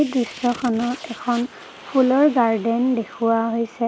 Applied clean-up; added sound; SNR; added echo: none; Fire; 19 dB; none.